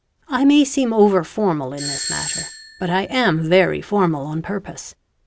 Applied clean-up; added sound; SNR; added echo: none; Doorbell; 10 dB; none.